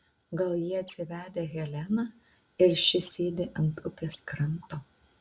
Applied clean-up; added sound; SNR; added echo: none; none; none; none.